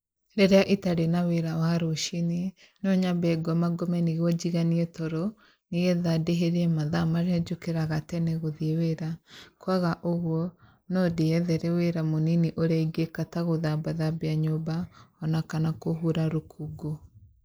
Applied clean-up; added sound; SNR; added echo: neural mask model Resemble Enhance denoiser.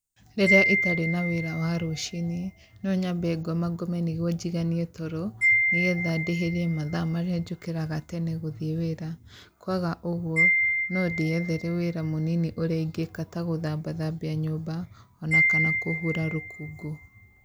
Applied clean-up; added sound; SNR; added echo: none; Wind chime; 2 dB; none.